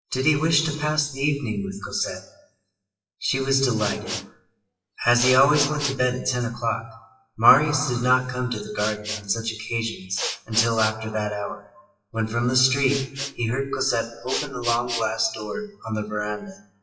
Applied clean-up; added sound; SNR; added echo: classical method WPE with log-MMSE.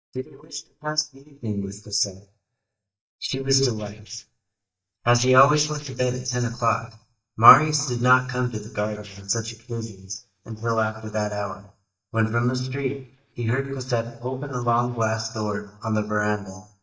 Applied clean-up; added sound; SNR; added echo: neural mask model DeepFilterNet 3.